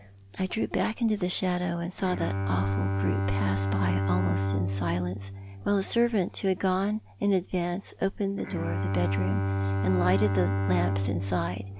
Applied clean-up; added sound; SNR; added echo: none; Bowed string instrument; 1 dB; none.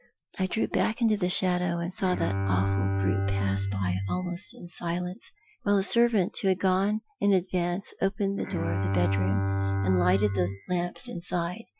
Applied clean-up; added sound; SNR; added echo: classical method Wiener filter.